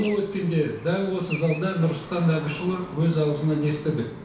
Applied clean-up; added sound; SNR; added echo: none; Traffic noise, roadway noise / Bird; 14 dB; reverberation time 0.6 s.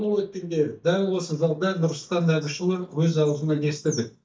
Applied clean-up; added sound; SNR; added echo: neural mask model DeepFilterNet 3.